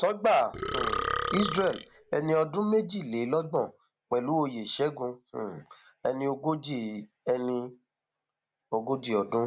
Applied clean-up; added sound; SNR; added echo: none; Burping, eructation; 3 dB; none.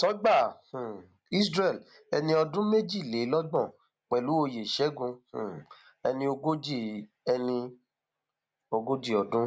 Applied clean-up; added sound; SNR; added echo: none; none; none; none.